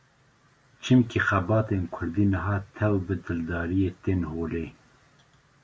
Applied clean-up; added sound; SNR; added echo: none; none; none; none.